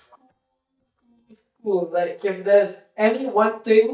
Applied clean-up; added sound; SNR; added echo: neural mask model DeepFilterNet 3.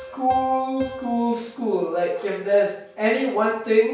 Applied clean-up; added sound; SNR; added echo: none; Piano; 18 dB; reverberation time 0.5 s.